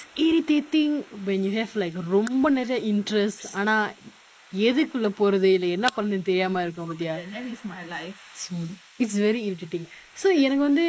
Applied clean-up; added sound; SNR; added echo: neural mask model Resemble Enhance denoiser.